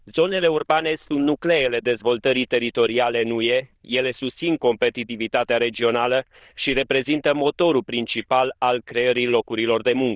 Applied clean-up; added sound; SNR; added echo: neural diffusion model UNIVERSE++.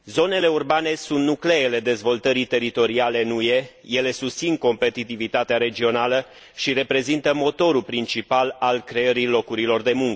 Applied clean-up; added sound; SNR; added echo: none; none; none; none.